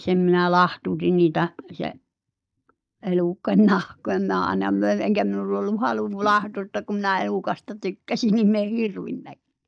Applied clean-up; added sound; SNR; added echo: neural mask model DeepFilterNet 3.